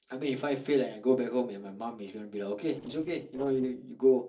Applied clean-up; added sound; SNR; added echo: neural separator model SepFormer DNS4.